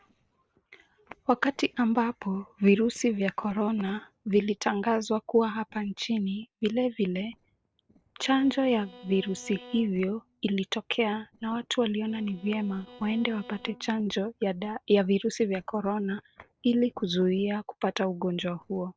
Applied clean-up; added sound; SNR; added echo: neural separator model SepFormer DNS4.